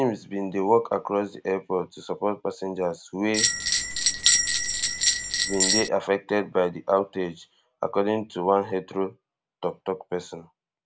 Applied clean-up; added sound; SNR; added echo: none; Bell; -4 dB; none.